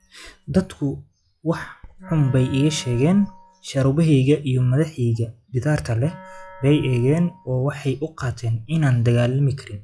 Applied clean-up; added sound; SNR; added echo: classical method log-MMSE.